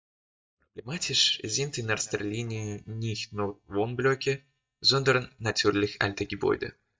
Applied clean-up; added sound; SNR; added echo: neural mask model DeepFilterNet 3.